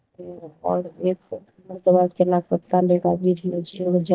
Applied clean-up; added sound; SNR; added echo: neural mask model DeepFilterNet 3.